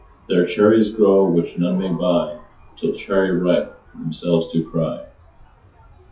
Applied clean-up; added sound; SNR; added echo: classical method WPE with log-MMSE.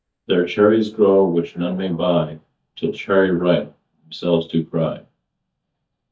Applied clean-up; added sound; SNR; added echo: neural mask model DeepFilterNet 3.